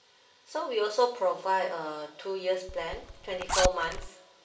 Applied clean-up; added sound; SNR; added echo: none; Zipper (clothing); 3 dB; reverberation time 1.8 s.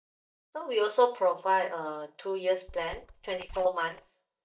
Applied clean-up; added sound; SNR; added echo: neural mask model DeepFilterNet 3.